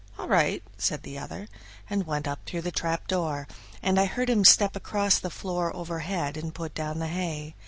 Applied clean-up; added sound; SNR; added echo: none; none; none; none.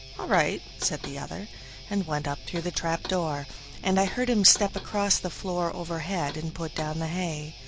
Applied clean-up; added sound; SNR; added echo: none; Guitar + Knock; 16 dB; none.